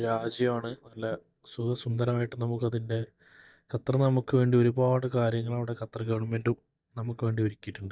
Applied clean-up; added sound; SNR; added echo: neural mask model DeepFilterNet 3.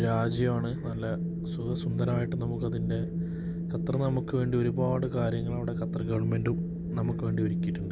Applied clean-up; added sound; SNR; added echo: none; Wind; 2 dB; none.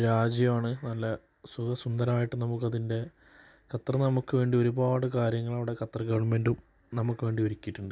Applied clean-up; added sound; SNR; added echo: none; none; none; none.